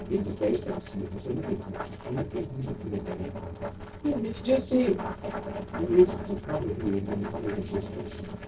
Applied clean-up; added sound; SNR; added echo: neural separator model SepFormer DNS4.